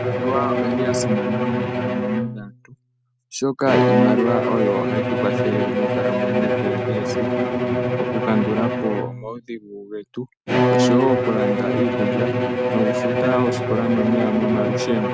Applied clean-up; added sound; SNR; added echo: none; Bowed string instrument; -3 dB; none.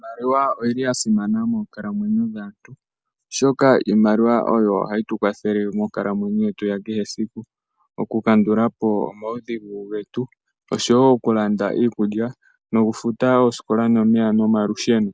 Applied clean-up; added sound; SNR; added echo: none; none; none; none.